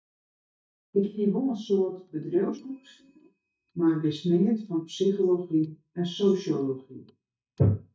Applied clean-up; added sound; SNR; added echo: neural mask model DeepFilterNet 3.